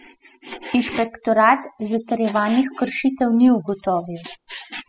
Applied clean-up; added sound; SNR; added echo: classical method spectral subtraction.